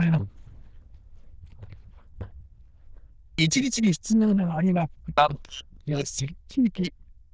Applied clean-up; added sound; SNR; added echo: neural diffusion model UNIVERSE++.